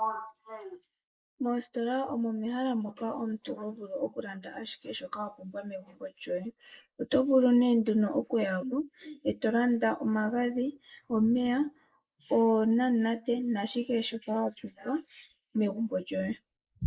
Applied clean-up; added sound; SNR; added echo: neural mask model Resemble Enhance denoiser.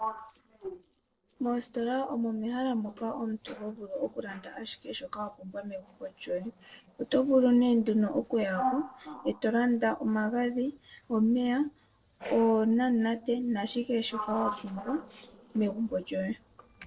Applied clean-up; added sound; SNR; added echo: neural separator model SepFormer DNS4.